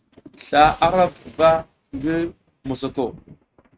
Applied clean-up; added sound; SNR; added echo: neural mask model RNNoise.